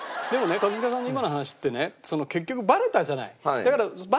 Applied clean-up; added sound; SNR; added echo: none; none; none; none.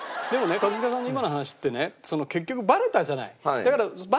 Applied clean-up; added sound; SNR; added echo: none; Bowed string instrument; 17 dB; none.